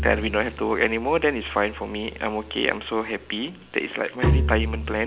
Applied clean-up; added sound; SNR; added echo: none; Bowed string instrument; 4 dB; none.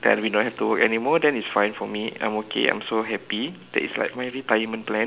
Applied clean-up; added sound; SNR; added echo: none; none; none; none.